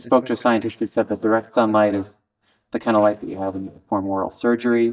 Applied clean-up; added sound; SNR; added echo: neural mask model DeepFilterNet 3.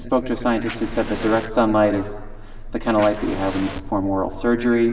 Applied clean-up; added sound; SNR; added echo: none; Fire; 17 dB; reverberation time 2.4 s.